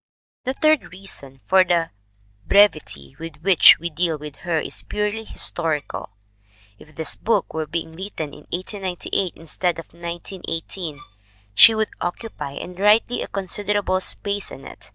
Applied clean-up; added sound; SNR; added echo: neural mask model DeepFilterNet 3.